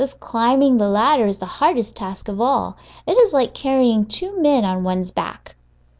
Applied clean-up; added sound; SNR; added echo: none; none; none; none.